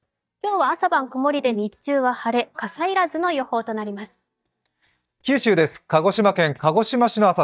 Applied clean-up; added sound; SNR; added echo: neural mask model DeepFilterNet 3.